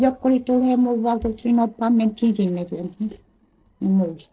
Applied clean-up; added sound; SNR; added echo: neural separator model SepFormer DNS4.